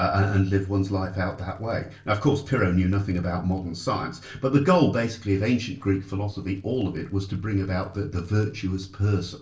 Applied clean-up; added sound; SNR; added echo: neural separator model SepFormer DNS4.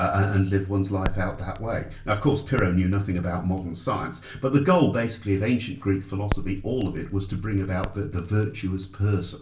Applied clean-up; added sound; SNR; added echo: none; Crackle; 11 dB; reverberation time 0.3 s.